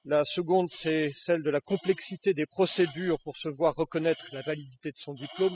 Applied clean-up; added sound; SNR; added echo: classical method spectral subtraction.